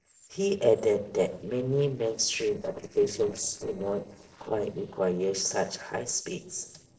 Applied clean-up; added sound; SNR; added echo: neural separator model SepFormer DNS4.